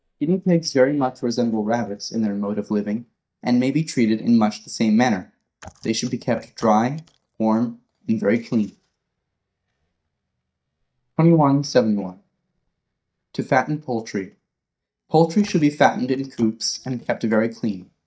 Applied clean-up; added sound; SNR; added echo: neural mask model DeepFilterNet 3.